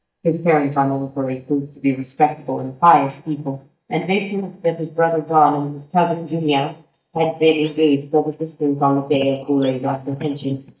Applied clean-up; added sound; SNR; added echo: neural mask model DeepFilterNet 3.